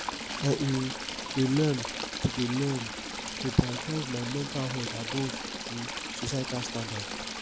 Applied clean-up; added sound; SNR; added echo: none; Stream / Trickle, dribble; 5 dB; none.